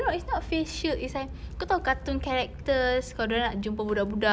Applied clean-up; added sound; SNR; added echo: none; none; none; none.